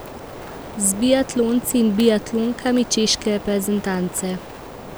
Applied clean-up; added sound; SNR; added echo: none; Rain; 14 dB; none.